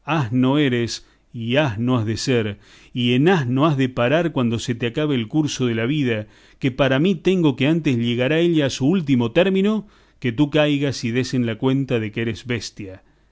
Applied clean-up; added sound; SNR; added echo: none; none; none; none.